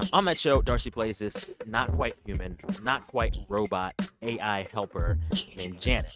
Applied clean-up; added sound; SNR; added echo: neural mask model RNNoise.